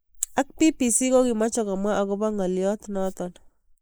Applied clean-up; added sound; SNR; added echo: neural mask model Resemble Enhance denoiser.